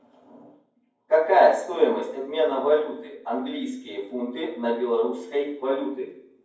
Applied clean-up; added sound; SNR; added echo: none; none; none; reverberation time 0.9 s.